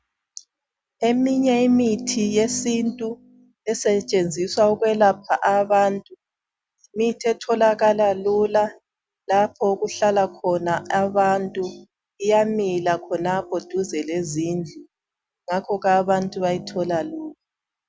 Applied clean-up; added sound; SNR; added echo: none; none; none; none.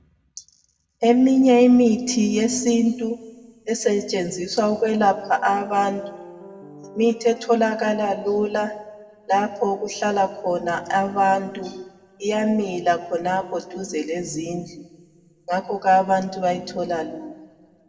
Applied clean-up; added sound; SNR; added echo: none; Piano; 19 dB; reverberation time 0.9 s.